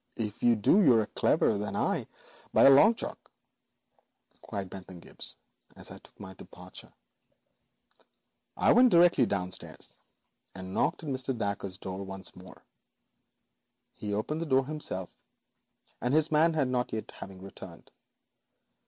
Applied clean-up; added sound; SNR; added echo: none; none; none; none.